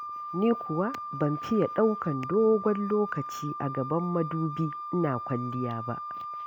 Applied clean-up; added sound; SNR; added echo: none; Wind instrument, woodwind instrument; 8 dB; none.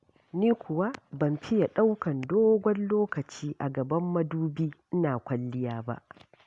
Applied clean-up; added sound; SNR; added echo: none; none; none; none.